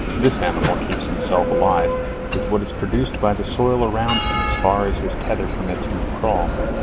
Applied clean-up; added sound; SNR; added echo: none; Bell; 1 dB; none.